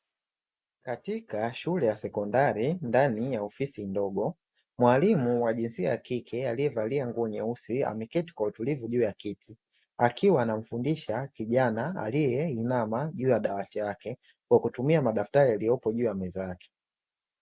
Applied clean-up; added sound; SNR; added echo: none; none; none; none.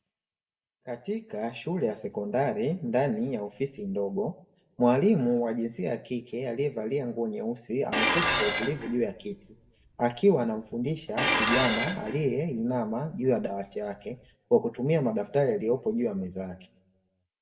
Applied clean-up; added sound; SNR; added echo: none; Dishes, pots, and pans; 3 dB; reverberation time 0.5 s.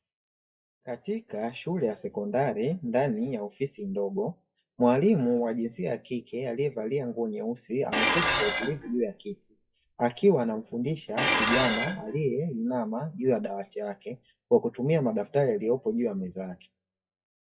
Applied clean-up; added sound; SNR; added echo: classical method WPE with log-MMSE.